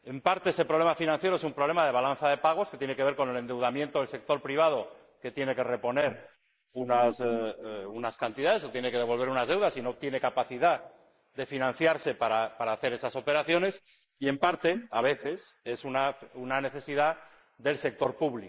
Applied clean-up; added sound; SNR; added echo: neural mask model Resemble Enhance denoiser.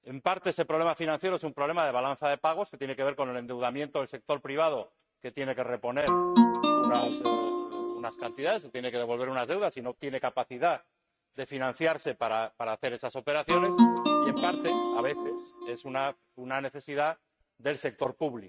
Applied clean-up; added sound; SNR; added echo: neural mask model RNNoise.